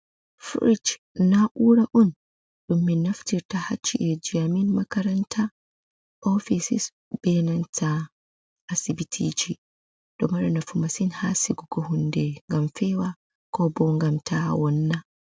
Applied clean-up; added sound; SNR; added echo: none; none; none; none.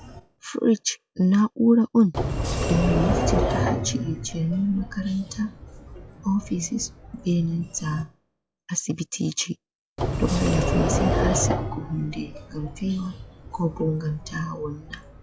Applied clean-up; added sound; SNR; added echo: classical method log-MMSE.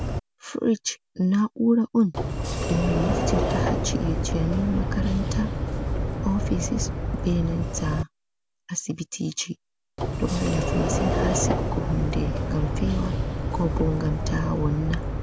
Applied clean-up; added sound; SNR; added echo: none; Sliding door; 0 dB; none.